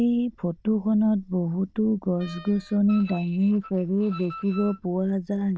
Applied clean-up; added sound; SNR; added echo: neural diffusion model UNIVERSE++.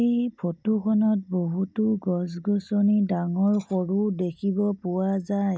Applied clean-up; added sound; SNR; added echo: none; none; none; none.